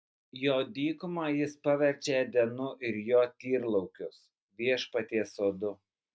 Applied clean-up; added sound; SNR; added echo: none; none; none; none.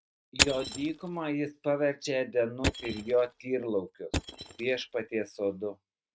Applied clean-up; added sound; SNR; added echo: neural mask model RNNoise.